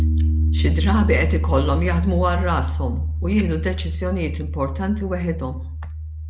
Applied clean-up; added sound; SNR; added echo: none; Piano; -2 dB; none.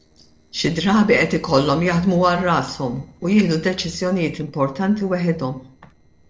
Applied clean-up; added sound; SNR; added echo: neural separator model SepFormer DNS4.